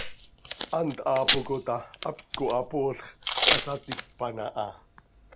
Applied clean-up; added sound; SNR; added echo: none; Packing tape, duct tape / Tearing; -3 dB; none.